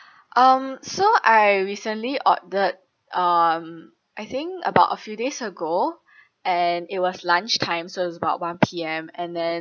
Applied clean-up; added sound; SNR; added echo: none; none; none; none.